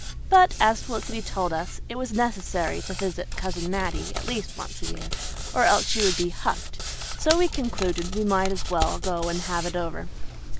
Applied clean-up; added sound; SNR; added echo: none; Hands; 3 dB; none.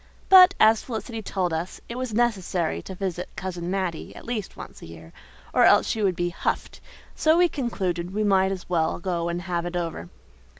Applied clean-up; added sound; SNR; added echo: none; none; none; none.